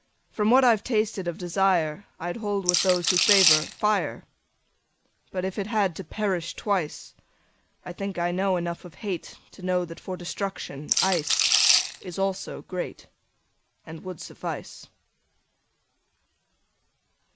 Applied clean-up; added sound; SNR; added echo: none; Rattle / Rattle (instrument); -5 dB; none.